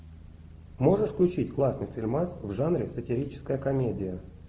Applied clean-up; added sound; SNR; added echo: none; none; none; none.